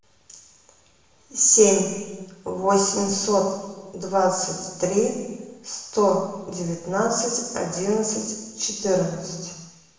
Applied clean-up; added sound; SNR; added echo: none; none; none; reverberation time 1.2 s.